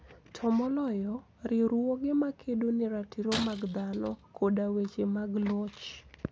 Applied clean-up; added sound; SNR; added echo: none; Shatter; 13 dB; none.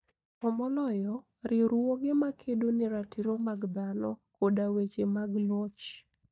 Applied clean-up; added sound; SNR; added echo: neural mask model DeepFilterNet 3.